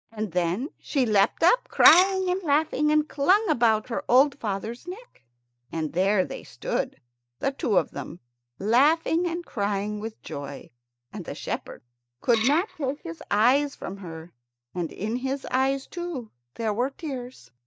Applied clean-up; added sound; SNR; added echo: neural mask model DeepFilterNet 3.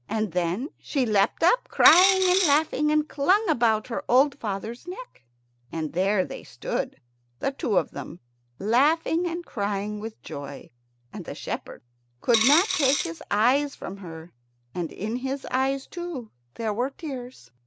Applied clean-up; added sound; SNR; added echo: none; Coin (dropping); 0 dB; none.